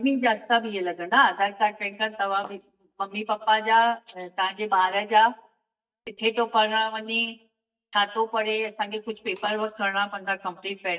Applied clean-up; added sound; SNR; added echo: neural mask model DeepFilterNet 3.